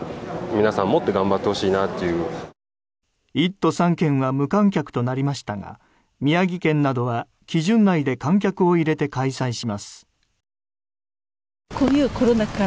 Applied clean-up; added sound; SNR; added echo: none; none; none; none.